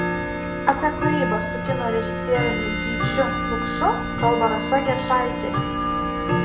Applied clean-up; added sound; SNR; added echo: none; Tick-tock / Bell; 0 dB; reverberation time 0.6 s.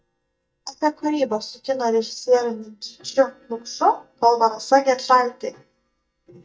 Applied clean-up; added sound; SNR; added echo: neural mask model DeepFilterNet 3.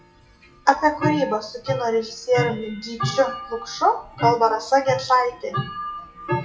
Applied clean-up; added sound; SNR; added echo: classical method WPE with log-MMSE.